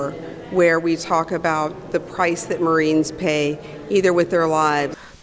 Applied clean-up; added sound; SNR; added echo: none; none; none; none.